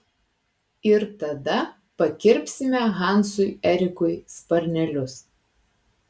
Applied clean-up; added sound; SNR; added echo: none; none; none; none.